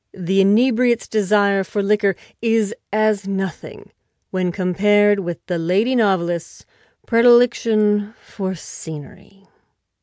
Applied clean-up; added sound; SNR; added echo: none; none; none; none.